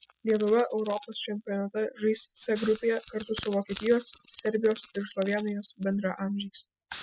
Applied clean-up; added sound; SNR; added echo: classical method spectral subtraction.